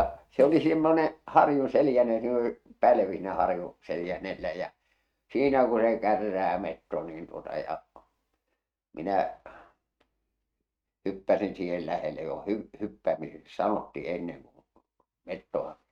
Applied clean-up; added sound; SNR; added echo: neural mask model RNNoise.